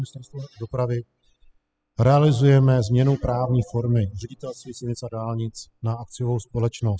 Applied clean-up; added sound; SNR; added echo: classical method spectral subtraction.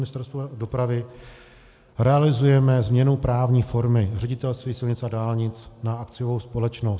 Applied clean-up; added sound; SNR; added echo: none; none; none; none.